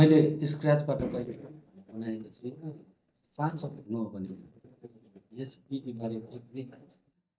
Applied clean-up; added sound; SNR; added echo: neural mask model DeepFilterNet 3.